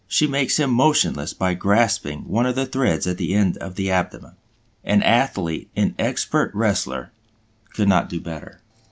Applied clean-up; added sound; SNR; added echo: none; none; none; none.